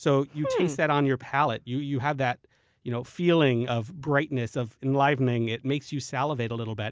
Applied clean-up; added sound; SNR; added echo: none; none; none; none.